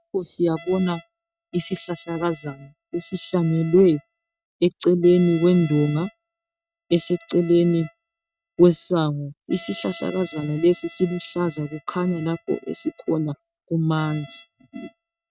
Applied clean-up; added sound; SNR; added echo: neural mask model RNNoise.